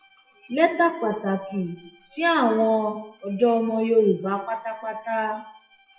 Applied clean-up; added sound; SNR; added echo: classical method WPE with log-MMSE.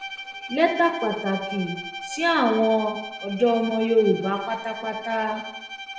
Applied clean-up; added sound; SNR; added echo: none; Bowed string instrument; 12 dB; reverberation time 0.8 s.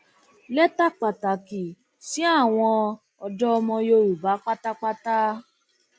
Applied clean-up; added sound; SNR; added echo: none; none; none; none.